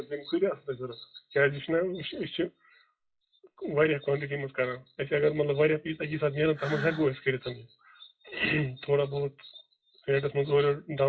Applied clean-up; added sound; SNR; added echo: classical method WPE with log-MMSE.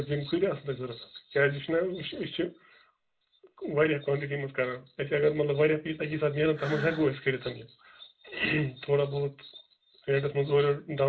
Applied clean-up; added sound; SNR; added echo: none; Breathing; 14 dB; reverberation time 0.2 s.